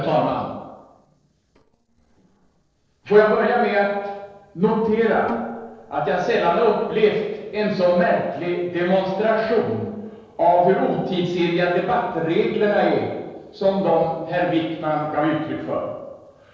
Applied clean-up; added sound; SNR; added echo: neural separator model SepFormer DNS4.